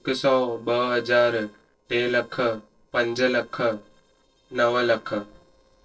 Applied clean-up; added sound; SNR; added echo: neural separator model SepFormer DNS4.